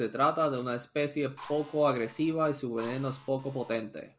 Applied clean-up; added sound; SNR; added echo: none; Drill; 19 dB; none.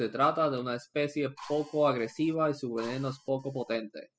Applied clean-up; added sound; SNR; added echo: classical method spectral subtraction.